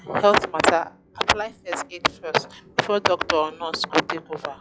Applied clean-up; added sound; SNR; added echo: classical method log-MMSE.